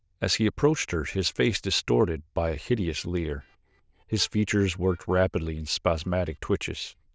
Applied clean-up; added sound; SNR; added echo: neural diffusion model UNIVERSE++.